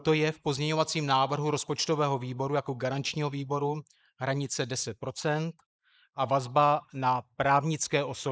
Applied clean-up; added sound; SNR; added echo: neural mask model Resemble Enhance denoiser.